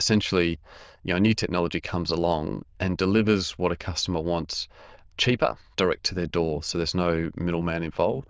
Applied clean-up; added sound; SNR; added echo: neural diffusion model UNIVERSE++.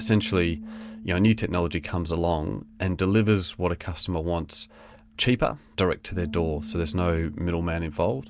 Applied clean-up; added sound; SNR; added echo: none; Bass guitar; 16 dB; none.